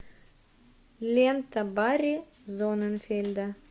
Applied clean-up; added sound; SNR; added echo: none; none; none; none.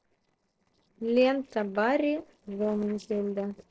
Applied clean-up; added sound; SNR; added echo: neural separator model SepFormer DNS4.